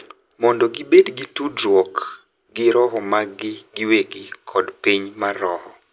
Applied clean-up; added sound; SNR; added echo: none; none; none; none.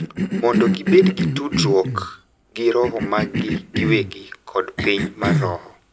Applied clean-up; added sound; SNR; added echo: none; Cough; 1 dB; none.